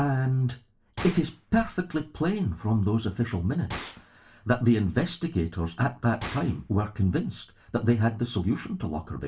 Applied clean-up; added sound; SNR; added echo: none; Gunshot, gunfire; 18 dB; reverberation time 0.2 s.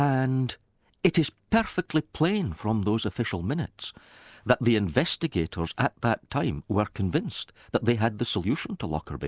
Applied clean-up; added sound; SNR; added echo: none; none; none; none.